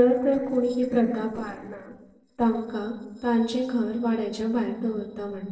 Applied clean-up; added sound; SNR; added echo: neural separator model SepFormer DNS4.